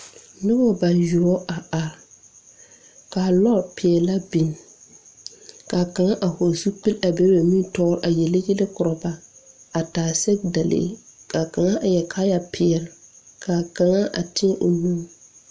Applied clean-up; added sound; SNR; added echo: none; none; none; none.